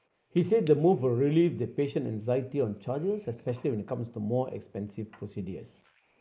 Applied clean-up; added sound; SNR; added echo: neural mask model Resemble Enhance denoiser.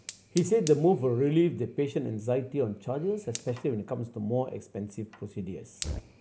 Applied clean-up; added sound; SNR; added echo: none; Fire; 16 dB; none.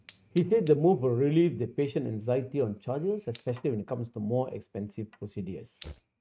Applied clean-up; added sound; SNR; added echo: neural mask model RNNoise.